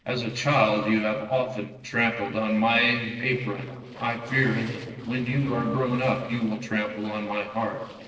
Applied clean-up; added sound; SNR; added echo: neural separator model SepFormer DNS4.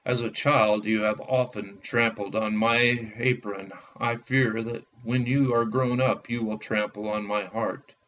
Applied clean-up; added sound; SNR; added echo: none; none; none; none.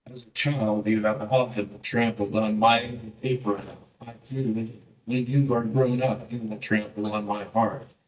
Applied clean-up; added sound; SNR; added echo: neural mask model DeepFilterNet 3.